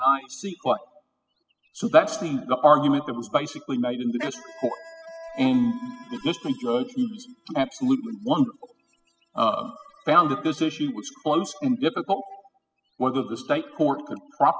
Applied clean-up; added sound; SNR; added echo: classical method spectral subtraction.